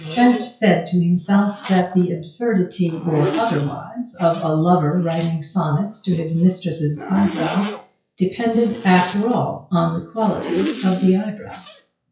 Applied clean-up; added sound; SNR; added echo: classical method WPE with log-MMSE.